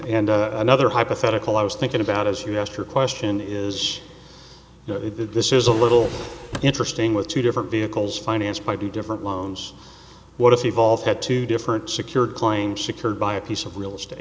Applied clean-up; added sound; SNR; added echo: none; Drawer open or close; 11 dB; none.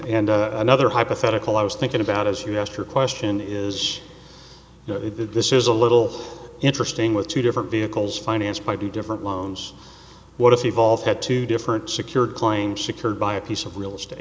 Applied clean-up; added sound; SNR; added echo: none; none; none; none.